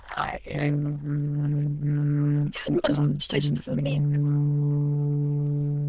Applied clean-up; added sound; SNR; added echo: neural diffusion model UNIVERSE++.